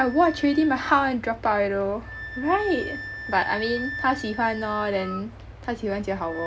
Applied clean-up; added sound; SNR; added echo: none; Wind instrument, woodwind instrument; 12 dB; none.